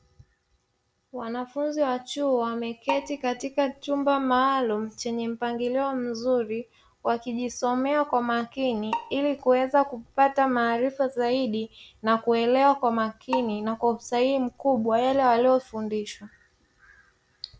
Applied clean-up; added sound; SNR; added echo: none; Bowed string instrument; 13 dB; none.